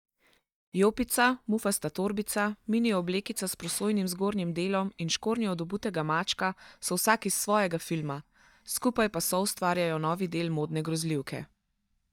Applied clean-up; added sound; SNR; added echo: neural mask model DeepFilterNet 3.